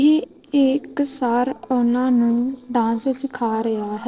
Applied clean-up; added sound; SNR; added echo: neural separator model SepFormer DNS4.